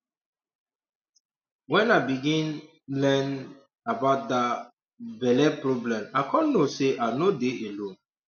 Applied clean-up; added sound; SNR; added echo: none; none; none; none.